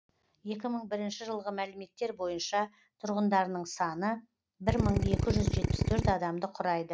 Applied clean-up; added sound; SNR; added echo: none; Drill; -4 dB; none.